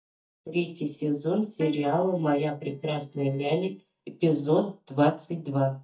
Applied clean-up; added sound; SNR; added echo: neural mask model DeepFilterNet 3.